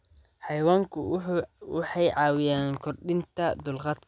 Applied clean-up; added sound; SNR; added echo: none; none; none; none.